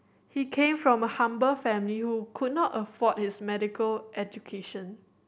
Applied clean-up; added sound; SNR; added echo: none; none; none; none.